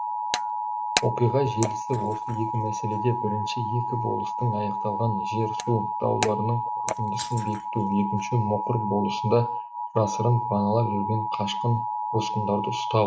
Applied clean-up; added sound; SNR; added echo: neural mask model RNNoise.